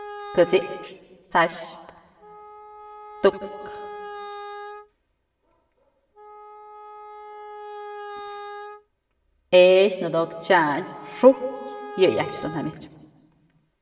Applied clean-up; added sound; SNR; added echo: none; Wind instrument, woodwind instrument; 15 dB; reverberation time 1.1 s.